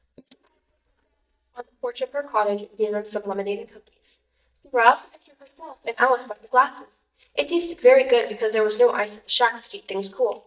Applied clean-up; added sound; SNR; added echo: neural mask model DeepFilterNet 3.